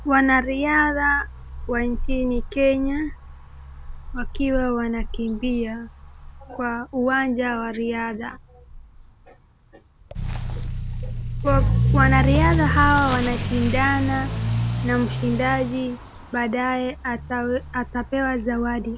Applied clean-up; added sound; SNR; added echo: none; Accelerating, revving, vroom / Motor vehicle (road); 3 dB; none.